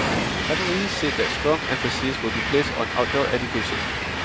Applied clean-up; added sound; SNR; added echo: none; Train; 0 dB; none.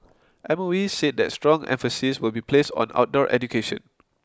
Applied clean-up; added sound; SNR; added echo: none; none; none; none.